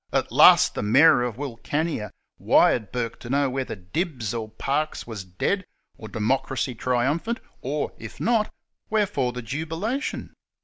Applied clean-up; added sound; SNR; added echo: none; none; none; none.